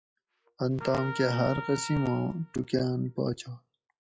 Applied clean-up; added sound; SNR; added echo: classical method log-MMSE.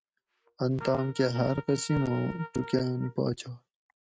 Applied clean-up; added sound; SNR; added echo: neural mask model RNNoise.